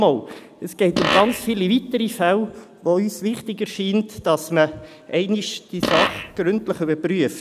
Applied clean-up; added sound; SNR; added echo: none; Fart; 3 dB; none.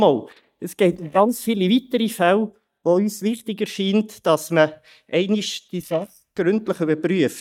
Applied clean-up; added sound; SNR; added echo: neural mask model DeepFilterNet 3.